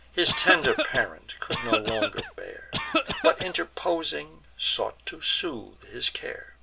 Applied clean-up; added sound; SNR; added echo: none; Cough; -1 dB; none.